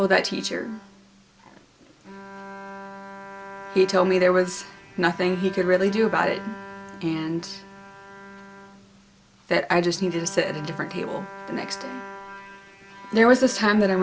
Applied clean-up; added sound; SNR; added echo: none; Bowed string instrument; 15 dB; none.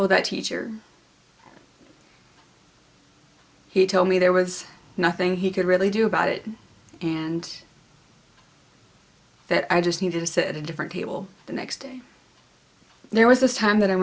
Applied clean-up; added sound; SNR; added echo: none; none; none; none.